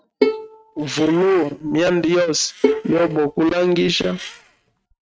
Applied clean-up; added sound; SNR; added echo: neural mask model RNNoise.